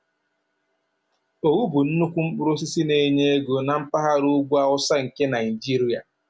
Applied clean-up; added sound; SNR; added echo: none; none; none; none.